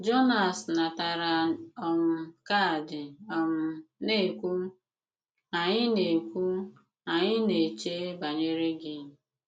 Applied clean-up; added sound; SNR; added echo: none; none; none; none.